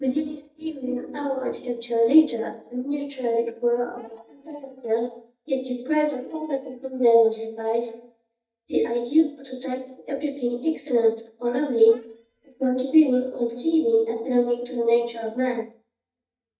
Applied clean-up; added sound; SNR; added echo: neural mask model DeepFilterNet 3.